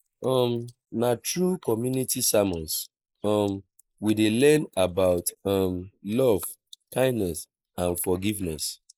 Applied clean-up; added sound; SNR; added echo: neural mask model Resemble Enhance denoiser.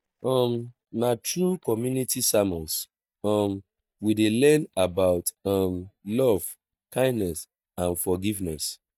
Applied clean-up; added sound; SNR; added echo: neural mask model DeepFilterNet 3.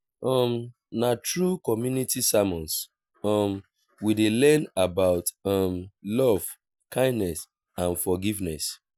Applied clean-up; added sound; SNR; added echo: none; none; none; none.